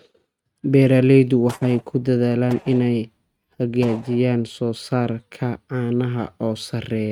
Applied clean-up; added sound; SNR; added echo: neural mask model RNNoise.